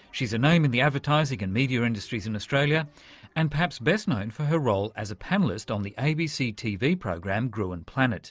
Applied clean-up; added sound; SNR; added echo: none; none; none; none.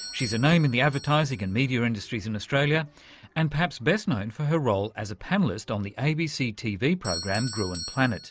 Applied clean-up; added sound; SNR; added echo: none; Doorbell; 17 dB; none.